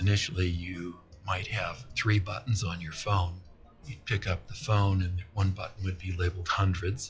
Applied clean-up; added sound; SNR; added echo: classical method log-MMSE.